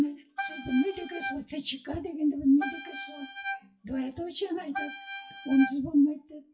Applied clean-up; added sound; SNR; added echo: classical method WPE with log-MMSE.